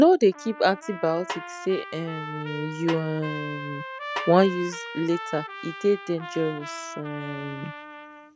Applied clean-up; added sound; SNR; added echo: none; Snare drum + Trumpet; 11 dB; none.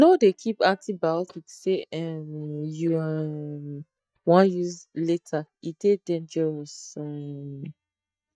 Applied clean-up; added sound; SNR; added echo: neural mask model DeepFilterNet 3.